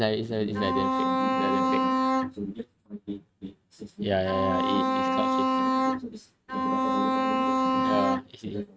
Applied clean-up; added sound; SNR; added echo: neural mask model RNNoise.